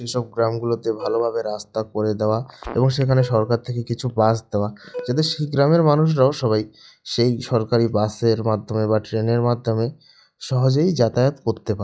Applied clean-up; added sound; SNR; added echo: classical method log-MMSE.